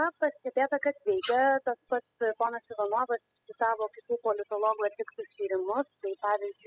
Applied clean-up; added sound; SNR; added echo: classical method spectral subtraction.